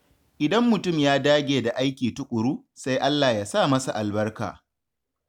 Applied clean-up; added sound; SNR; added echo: none; none; none; none.